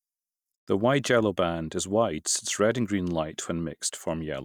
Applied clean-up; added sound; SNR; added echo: neural mask model DeepFilterNet 3.